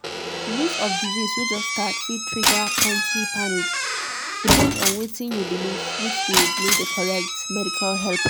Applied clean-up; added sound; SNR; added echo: none; Shatter + Squeak / Slam; -4 dB; none.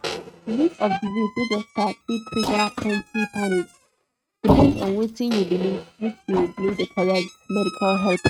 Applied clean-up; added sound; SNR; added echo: neural mask model RNNoise.